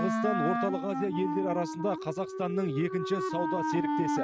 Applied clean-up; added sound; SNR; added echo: neural mask model RNNoise.